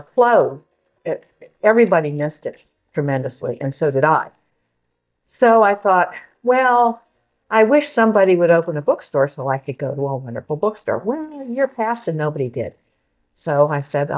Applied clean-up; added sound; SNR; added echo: neural mask model DeepFilterNet 3.